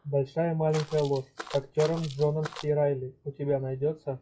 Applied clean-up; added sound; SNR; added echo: classical method log-MMSE.